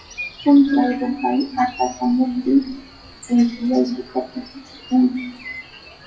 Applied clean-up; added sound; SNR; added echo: classical method WPE with log-MMSE.